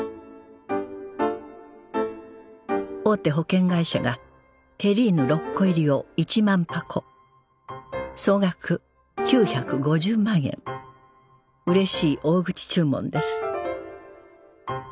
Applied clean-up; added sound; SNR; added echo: none; none; none; none.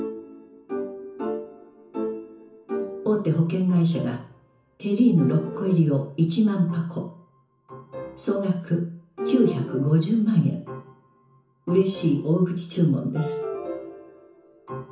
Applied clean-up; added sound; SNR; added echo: none; none; none; reverberation time 0.6 s.